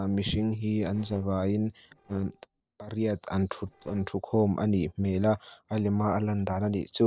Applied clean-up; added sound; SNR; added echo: neural separator model SepFormer DNS4.